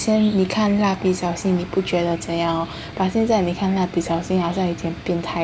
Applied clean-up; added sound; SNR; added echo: none; Cricket / Chicken, rooster; 18 dB; none.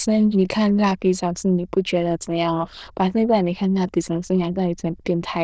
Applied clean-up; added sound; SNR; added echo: neural diffusion model UNIVERSE++.